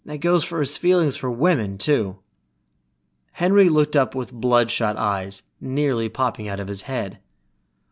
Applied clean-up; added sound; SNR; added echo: none; none; none; none.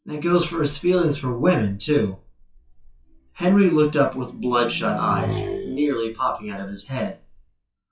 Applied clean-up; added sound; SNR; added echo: classical method WPE with log-MMSE.